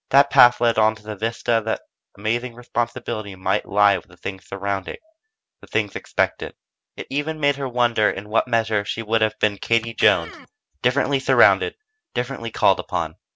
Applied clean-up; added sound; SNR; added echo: none; Electric guitar; 20 dB; none.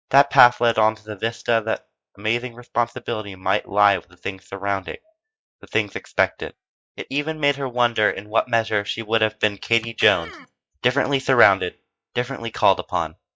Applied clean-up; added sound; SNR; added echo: classical method log-MMSE.